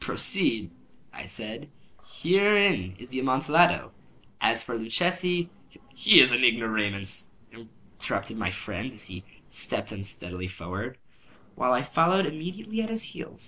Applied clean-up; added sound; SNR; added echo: neural separator model SepFormer DNS4.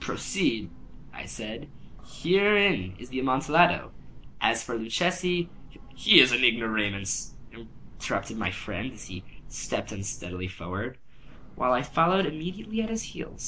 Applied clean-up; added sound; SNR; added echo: none; Train / Breathing; 18 dB; none.